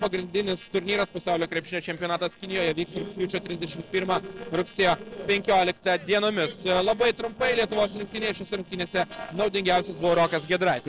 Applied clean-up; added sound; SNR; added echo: neural separator model SepFormer DNS4.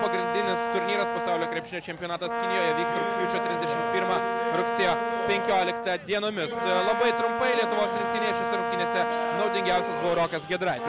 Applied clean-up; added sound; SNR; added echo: none; Brass instrument; 0 dB; none.